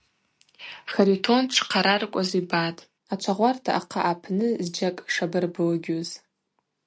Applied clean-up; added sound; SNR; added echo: none; none; none; none.